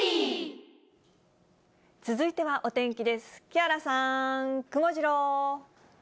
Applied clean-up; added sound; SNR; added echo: none; none; none; none.